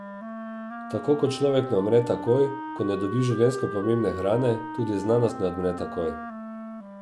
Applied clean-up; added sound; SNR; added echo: none; Wind instrument, woodwind instrument; 10 dB; none.